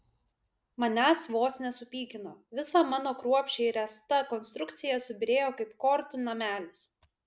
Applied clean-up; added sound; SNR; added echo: none; none; none; none.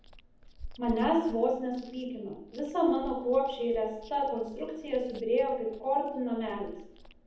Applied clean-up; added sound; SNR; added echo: none; Chewing, mastication; 17 dB; reverberation time 0.8 s.